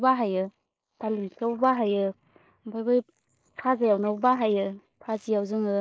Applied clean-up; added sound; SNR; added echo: neural mask model Resemble Enhance denoiser.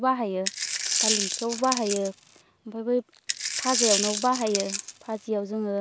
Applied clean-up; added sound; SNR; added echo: none; Coin (dropping); 2 dB; none.